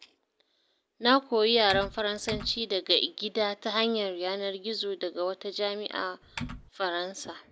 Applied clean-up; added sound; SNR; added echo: none; Typing; 10 dB; none.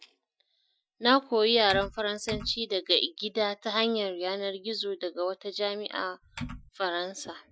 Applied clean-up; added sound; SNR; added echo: classical method Wiener filter.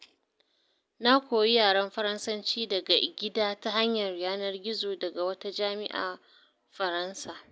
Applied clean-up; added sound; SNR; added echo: none; none; none; none.